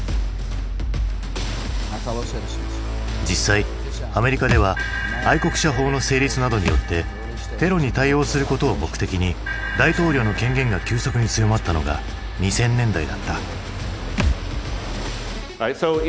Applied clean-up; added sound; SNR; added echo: none; Thump, thud; 5 dB; none.